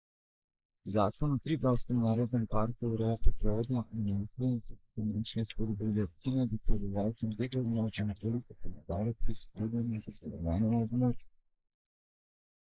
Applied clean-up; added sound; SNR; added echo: neural mask model Resemble Enhance denoiser.